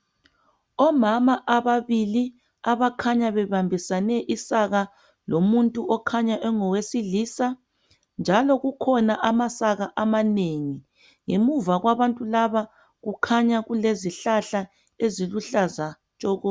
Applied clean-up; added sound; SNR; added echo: none; none; none; none.